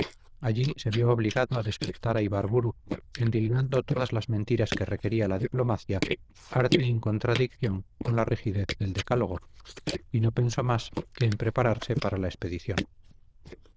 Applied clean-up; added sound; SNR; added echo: neural diffusion model UNIVERSE++.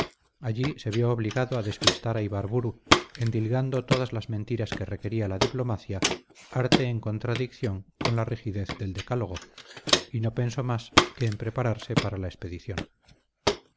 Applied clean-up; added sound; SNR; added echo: none; Walk, footsteps; 2 dB; none.